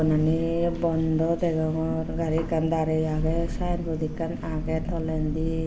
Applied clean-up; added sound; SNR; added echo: none; Thunder; 6 dB; none.